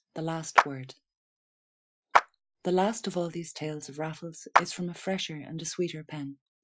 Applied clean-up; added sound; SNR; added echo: classical method Wiener filter.